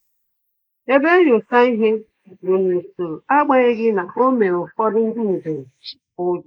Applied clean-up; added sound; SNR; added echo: neural mask model Resemble Enhance denoiser.